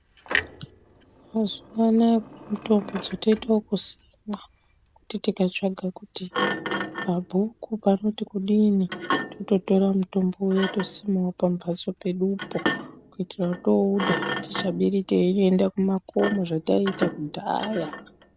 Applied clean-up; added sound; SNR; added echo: none; Thump, thud; 10 dB; none.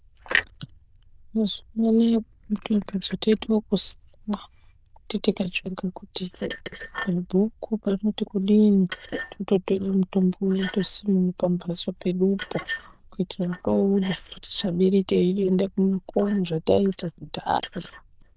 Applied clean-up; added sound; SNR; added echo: neural diffusion model UNIVERSE++.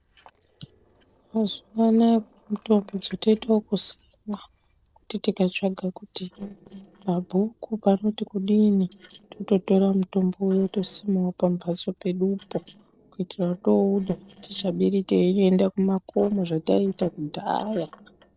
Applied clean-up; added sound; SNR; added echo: neural separator model SepFormer DNS4.